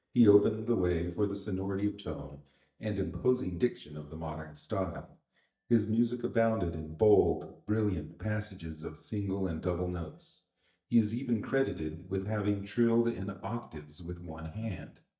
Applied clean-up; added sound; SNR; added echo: neural mask model DeepFilterNet 3.